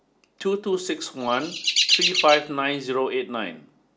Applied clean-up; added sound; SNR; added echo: none; Chirp, tweet; 0 dB; none.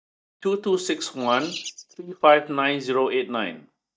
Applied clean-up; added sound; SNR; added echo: neural mask model DeepFilterNet 3.